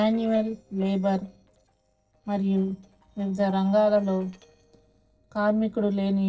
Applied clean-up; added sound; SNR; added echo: neural separator model SepFormer DNS4.